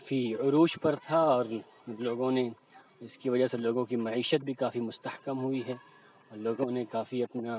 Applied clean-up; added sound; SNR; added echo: none; none; none; none.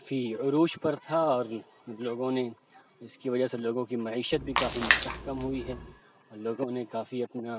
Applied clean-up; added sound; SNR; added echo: none; Splash, splatter; 0 dB; none.